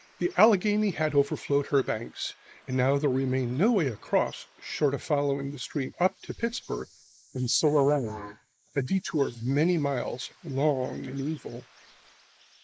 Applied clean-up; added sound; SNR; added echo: neural mask model Resemble Enhance denoiser.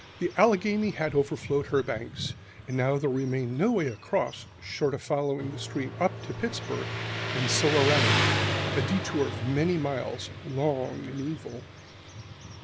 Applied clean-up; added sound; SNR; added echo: none; Motorcycle; 4 dB; none.